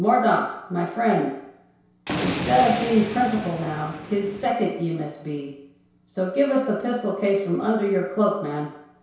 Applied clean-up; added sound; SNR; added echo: none; Thunder; 7 dB; reverberation time 0.7 s.